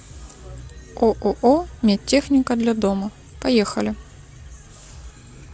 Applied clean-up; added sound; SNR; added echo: none; none; none; none.